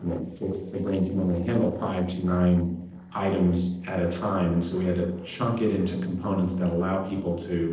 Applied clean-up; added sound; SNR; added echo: neural separator model SepFormer DNS4.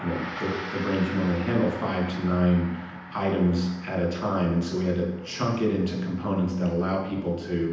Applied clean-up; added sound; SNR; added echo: none; Gong; 15 dB; reverberation time 0.9 s.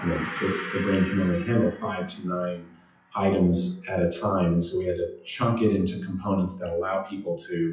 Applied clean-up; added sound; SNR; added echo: classical method WPE with log-MMSE.